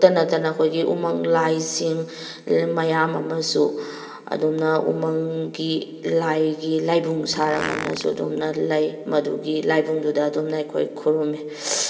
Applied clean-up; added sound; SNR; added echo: none; Fart; 11 dB; reverberation time 2.8 s.